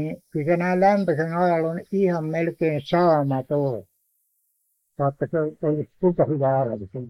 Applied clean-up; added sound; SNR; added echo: neural mask model Resemble Enhance denoiser.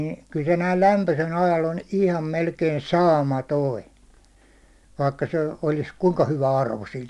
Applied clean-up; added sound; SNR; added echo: none; none; none; none.